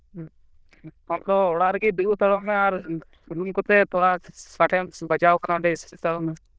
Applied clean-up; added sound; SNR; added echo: neural diffusion model UNIVERSE++.